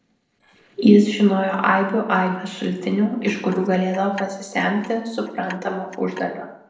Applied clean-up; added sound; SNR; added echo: neural separator model SepFormer DNS4.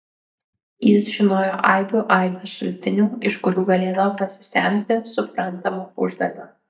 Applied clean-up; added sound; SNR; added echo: neural mask model DeepFilterNet 3.